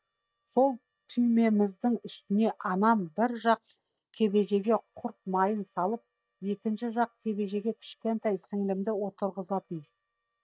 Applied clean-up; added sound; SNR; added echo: neural mask model DeepFilterNet 3.